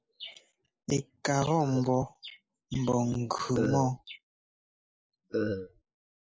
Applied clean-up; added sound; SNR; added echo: neural mask model Resemble Enhance denoiser.